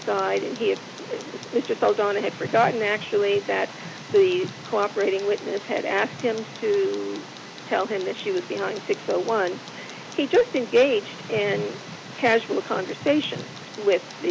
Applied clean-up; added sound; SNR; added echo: none; Tick; 14 dB; none.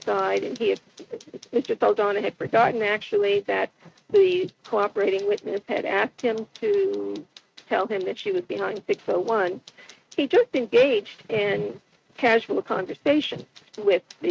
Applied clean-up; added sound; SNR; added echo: neural mask model RNNoise.